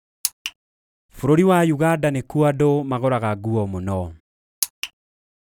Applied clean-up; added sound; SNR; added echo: none; none; none; none.